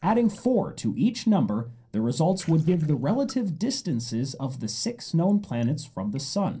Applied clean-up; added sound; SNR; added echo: neural separator model SepFormer DNS4.